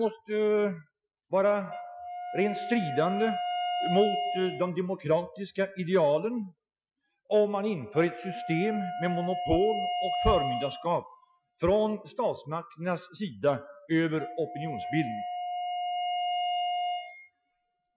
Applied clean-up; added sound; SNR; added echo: classical method Wiener filter.